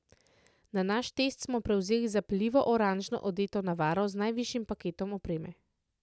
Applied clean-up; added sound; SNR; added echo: none; none; none; none.